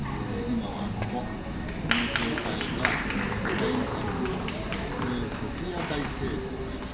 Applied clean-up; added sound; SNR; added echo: none; Applause; -5 dB; reverberation time 0.9 s.